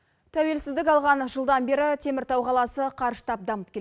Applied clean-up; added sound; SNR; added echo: none; none; none; none.